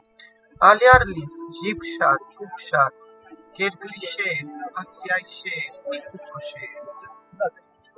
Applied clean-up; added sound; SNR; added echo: classical method spectral subtraction.